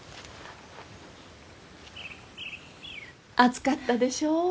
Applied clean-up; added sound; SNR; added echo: none; none; none; none.